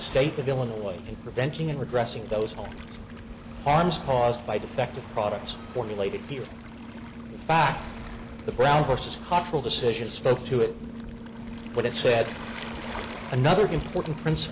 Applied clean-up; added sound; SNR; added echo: none; Waves, surf; 11 dB; none.